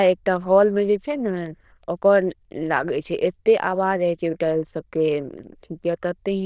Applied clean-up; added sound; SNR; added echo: neural diffusion model UNIVERSE++.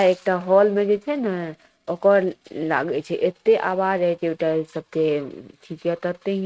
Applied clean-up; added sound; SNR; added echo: neural mask model RNNoise.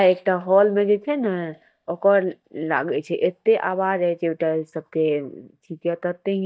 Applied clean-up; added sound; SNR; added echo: neural mask model DeepFilterNet 3.